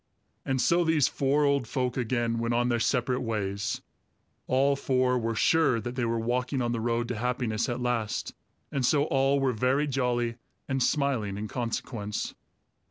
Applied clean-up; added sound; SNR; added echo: none; none; none; none.